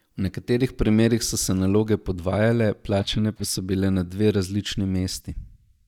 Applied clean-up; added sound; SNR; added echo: neural mask model DeepFilterNet 3.